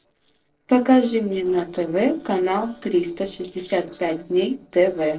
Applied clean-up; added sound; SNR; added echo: neural separator model SepFormer DNS4.